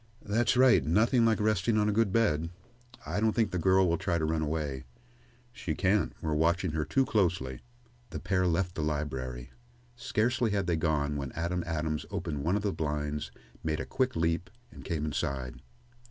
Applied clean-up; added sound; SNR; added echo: none; none; none; none.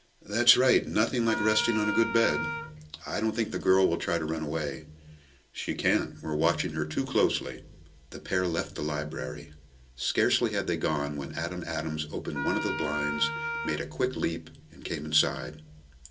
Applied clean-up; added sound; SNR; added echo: none; Wind instrument, woodwind instrument; 5 dB; reverberation time 0.2 s.